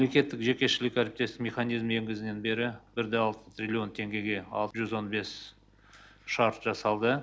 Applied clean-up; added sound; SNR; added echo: none; none; none; none.